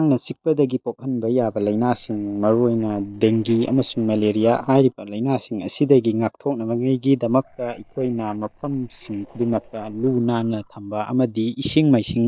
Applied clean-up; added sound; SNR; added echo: neural separator model SepFormer DNS4.